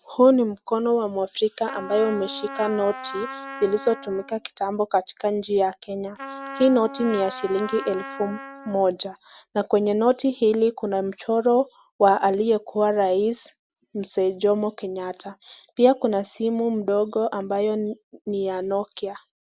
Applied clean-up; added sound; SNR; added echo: none; Trumpet; 13 dB; none.